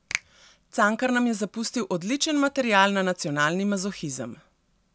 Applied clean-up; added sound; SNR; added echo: none; Finger snapping; 15 dB; none.